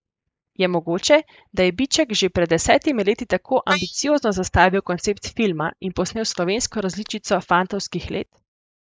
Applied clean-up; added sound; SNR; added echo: neural mask model Resemble Enhance denoiser.